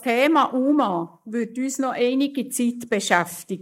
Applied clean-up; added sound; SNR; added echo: neural mask model Resemble Enhance denoiser.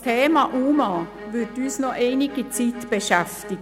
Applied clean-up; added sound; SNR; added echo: none; Bowed string instrument; 16 dB; none.